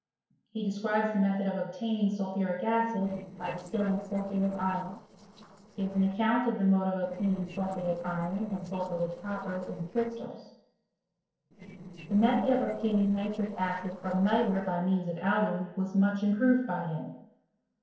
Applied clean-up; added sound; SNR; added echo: neural separator model SepFormer DNS4.